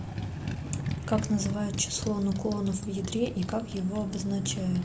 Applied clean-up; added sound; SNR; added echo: none; Motorcycle; 5 dB; none.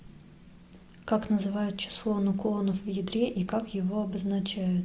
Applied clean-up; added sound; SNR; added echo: none; none; none; none.